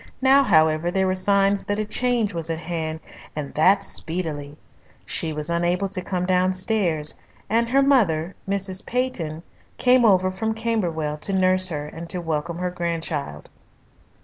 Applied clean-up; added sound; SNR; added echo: none; none; none; none.